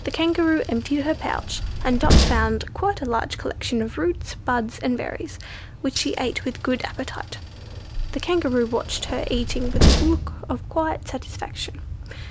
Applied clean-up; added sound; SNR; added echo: none; Train; 0 dB; none.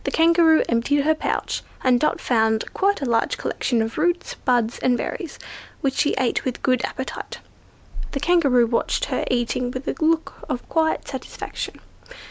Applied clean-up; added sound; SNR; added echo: none; none; none; none.